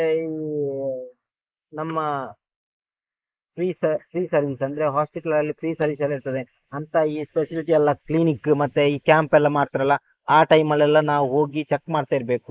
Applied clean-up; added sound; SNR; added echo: neural mask model Resemble Enhance denoiser.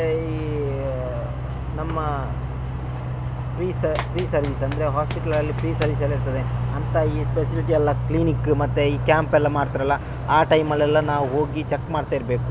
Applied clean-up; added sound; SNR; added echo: none; Run; 17 dB; none.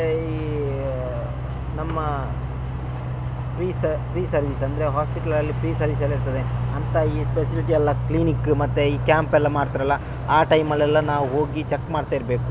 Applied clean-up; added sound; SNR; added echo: none; none; none; none.